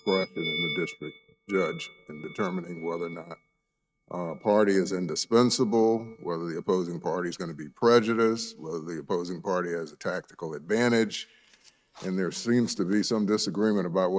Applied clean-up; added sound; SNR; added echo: neural mask model RNNoise.